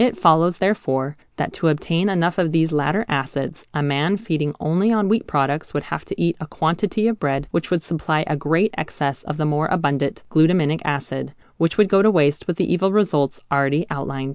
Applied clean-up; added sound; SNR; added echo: none; none; none; none.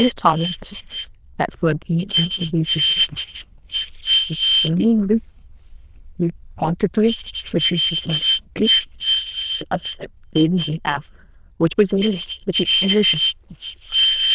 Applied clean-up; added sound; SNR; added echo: neural diffusion model UNIVERSE++.